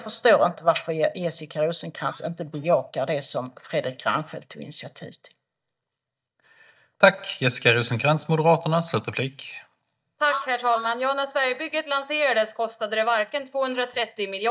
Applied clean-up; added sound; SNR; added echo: neural mask model DeepFilterNet 3.